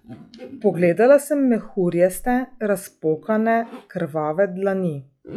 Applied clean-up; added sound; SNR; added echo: classical method log-MMSE.